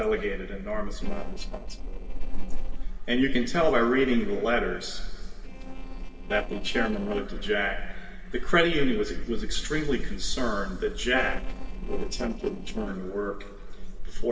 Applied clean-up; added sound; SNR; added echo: neural separator model SepFormer DNS4.